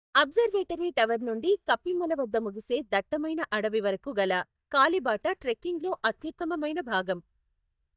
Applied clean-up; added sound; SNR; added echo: neural mask model DeepFilterNet 3.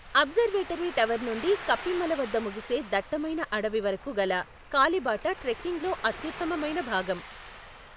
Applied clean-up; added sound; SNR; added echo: none; Ocean; 15 dB; none.